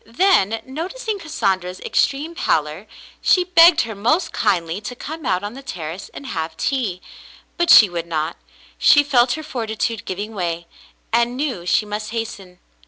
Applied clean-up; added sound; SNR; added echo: none; none; none; none.